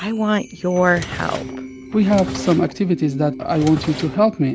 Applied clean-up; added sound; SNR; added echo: none; Drawer open or close; 14 dB; none.